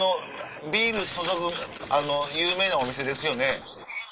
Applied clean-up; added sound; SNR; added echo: neural mask model Resemble Enhance denoiser.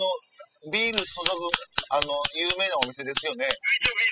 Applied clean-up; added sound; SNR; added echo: classical method spectral subtraction.